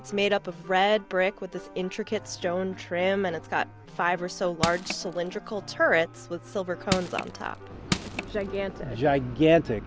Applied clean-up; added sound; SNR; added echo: none; Crushing; 6 dB; none.